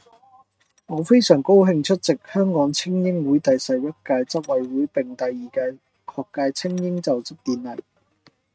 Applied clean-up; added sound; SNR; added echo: neural mask model RNNoise.